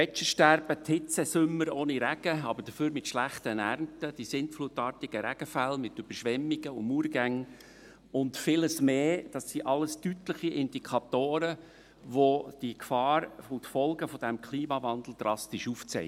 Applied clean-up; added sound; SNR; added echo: none; none; none; none.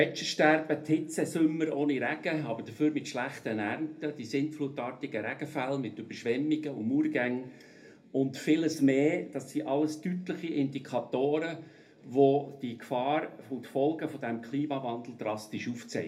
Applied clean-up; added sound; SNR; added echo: none; none; none; reverberation time 0.3 s.